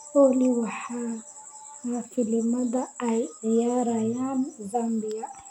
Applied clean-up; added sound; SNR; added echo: none; none; none; none.